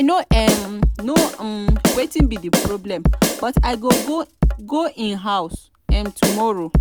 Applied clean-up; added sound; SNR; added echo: none; Drum kit; -3 dB; none.